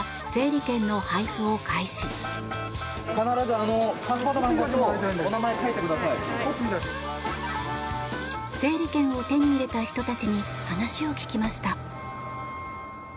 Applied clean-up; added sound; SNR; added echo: none; Wind instrument, woodwind instrument + Slam / Wood; 17 dB; none.